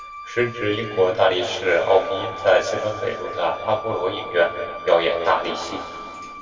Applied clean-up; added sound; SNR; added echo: none; Wind instrument, woodwind instrument; 14 dB; reverberation time 2.2 s.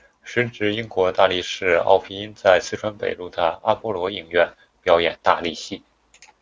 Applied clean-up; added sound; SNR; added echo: none; none; none; none.